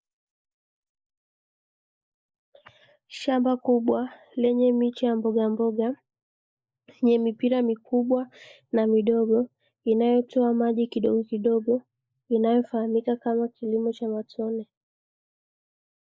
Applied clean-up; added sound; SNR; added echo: neural mask model Resemble Enhance denoiser.